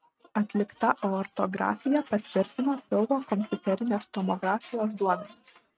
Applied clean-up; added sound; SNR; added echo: neural mask model RNNoise.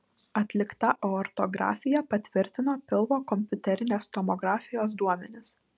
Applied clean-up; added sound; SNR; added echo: none; none; none; none.